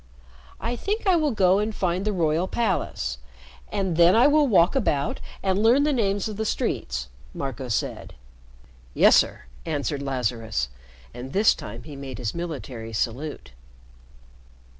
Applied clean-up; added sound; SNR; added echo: none; none; none; none.